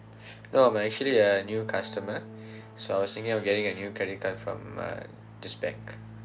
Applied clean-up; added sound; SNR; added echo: none; Keyboard (musical); 15 dB; none.